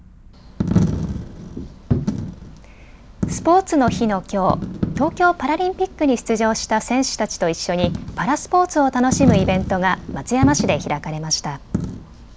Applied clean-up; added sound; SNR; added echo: none; Coin (dropping); 5 dB; none.